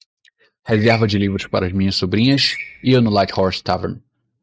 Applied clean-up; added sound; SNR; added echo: neural mask model RNNoise.